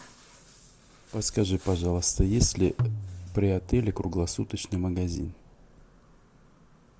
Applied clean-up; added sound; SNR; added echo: none; Tabla; 7 dB; none.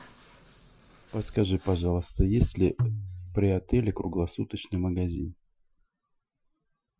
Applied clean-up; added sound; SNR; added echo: classical method Wiener filter.